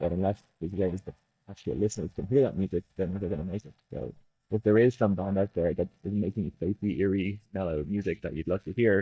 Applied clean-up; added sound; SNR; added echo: neural mask model DeepFilterNet 3.